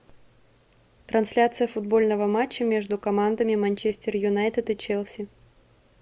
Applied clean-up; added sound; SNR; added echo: none; none; none; none.